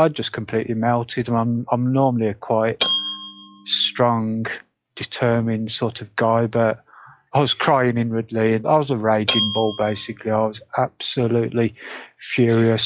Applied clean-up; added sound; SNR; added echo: classical method log-MMSE.